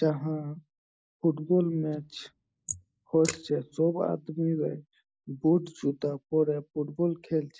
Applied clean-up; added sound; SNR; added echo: neural mask model Resemble Enhance denoiser.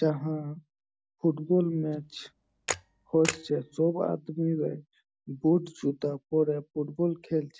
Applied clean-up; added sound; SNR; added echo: none; Camera; 9 dB; none.